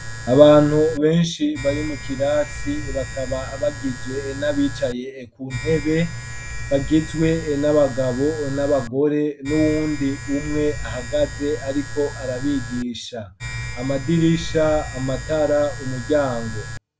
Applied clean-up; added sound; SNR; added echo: none; Domestic sounds, home sounds; 9 dB; none.